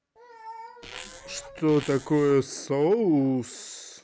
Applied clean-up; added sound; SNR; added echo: none; Zipper (clothing); 18 dB; none.